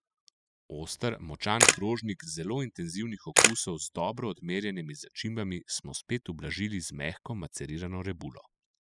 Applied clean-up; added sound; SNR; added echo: classical method spectral subtraction.